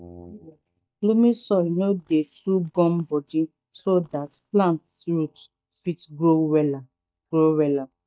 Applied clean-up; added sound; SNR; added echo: neural mask model DeepFilterNet 3.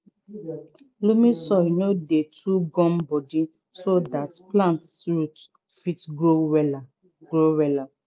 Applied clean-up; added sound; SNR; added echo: none; none; none; none.